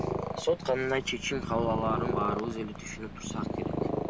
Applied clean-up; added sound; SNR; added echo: none; Purr; 1 dB; none.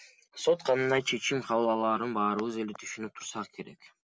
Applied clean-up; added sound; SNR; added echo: none; none; none; none.